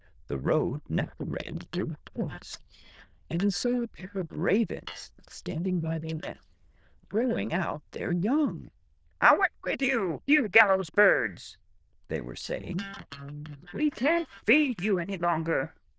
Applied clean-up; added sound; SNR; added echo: neural diffusion model UNIVERSE++.